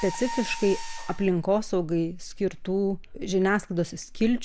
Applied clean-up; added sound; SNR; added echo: none; Mechanisms; 16 dB; none.